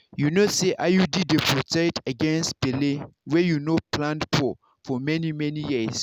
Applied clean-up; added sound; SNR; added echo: none; none; none; none.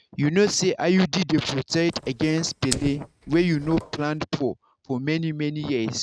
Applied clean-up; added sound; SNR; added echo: neural mask model RNNoise.